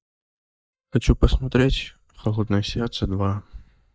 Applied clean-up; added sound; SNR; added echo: neural mask model DeepFilterNet 3.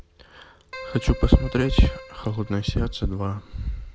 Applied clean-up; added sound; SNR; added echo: none; Keyboard (musical); 17 dB; none.